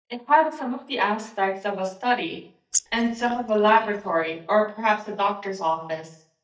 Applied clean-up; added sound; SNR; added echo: neural mask model DeepFilterNet 3.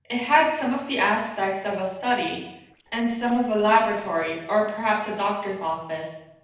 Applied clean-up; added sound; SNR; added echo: neural separator model SepFormer DNS4.